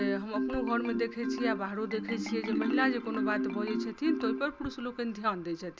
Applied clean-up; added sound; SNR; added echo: none; Marimba, xylophone; 1 dB; none.